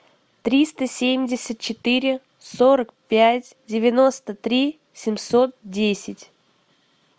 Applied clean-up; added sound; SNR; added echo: none; none; none; none.